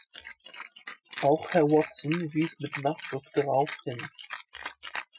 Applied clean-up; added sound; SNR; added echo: classical method Wiener filter.